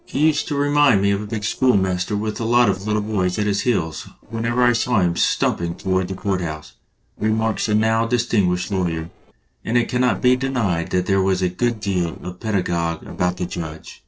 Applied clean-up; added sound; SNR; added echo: neural separator model SepFormer DNS4.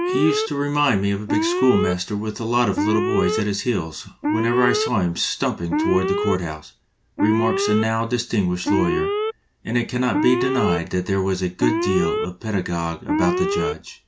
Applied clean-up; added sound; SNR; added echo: none; Alarm; 2 dB; none.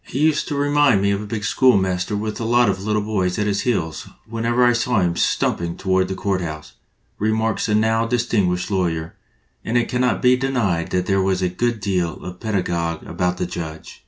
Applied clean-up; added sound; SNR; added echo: none; none; none; none.